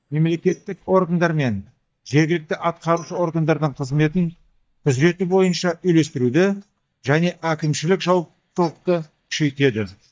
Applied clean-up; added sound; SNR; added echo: neural mask model DeepFilterNet 3.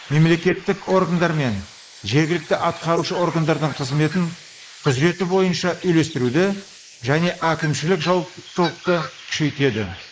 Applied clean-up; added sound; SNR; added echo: neural mask model Resemble Enhance denoiser.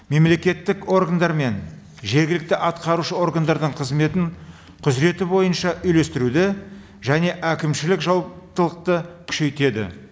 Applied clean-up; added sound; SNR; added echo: none; none; none; none.